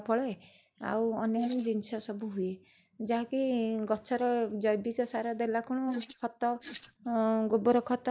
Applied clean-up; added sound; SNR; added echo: neural mask model Resemble Enhance denoiser.